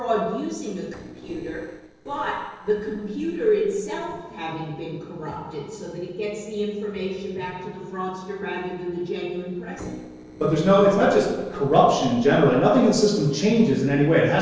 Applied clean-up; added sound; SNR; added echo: neural separator model SepFormer DNS4.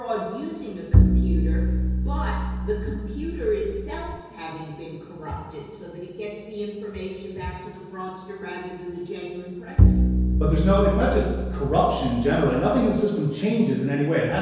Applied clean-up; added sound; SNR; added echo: none; Bowed string instrument; -4 dB; reverberation time 1.2 s.